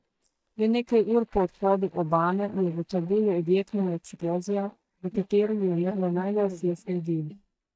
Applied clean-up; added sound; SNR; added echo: neural mask model DeepFilterNet 3.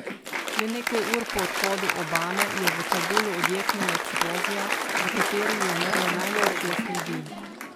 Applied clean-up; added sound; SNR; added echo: none; Applause; -4 dB; none.